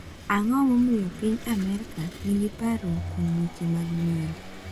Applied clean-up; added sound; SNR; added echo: none; Engine / Vehicle; 14 dB; none.